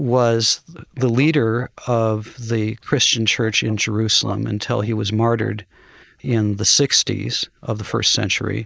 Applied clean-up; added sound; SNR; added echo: neural mask model Resemble Enhance denoiser.